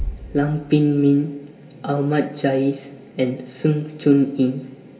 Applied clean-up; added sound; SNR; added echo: none; Bass drum; 17 dB; reverberation time 2.0 s.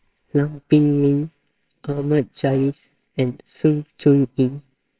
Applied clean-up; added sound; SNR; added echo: neural separator model SepFormer WHAMR!.